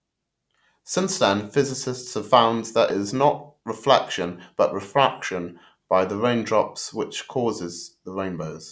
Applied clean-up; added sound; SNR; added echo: none; none; none; none.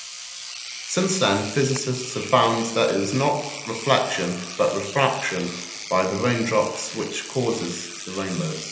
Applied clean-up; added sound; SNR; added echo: none; Engine / Domestic sounds, home sounds; 12 dB; reverberation time 0.7 s.